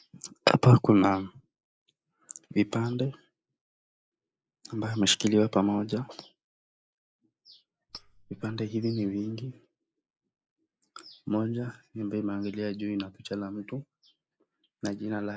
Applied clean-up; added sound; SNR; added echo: neural mask model Resemble Enhance denoiser.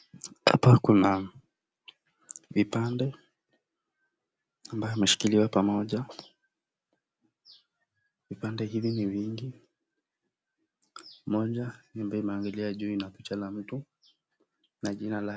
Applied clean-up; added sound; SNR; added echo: none; none; none; none.